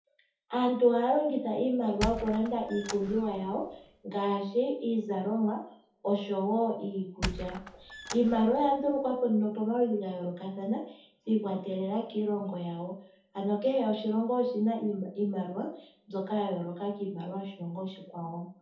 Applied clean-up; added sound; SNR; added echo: none; Squeak; 10 dB; reverberation time 0.5 s.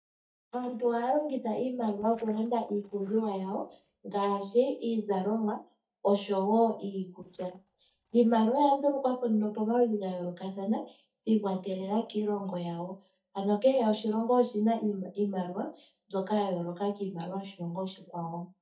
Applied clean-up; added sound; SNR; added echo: neural mask model DeepFilterNet 3.